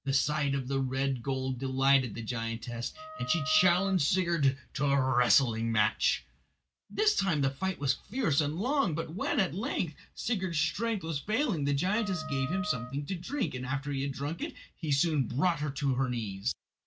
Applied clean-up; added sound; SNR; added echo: none; Wind instrument, woodwind instrument; 13 dB; none.